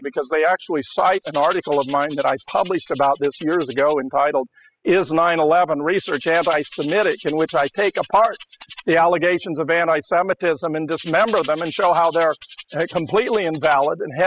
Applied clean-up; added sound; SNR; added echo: classical method spectral subtraction.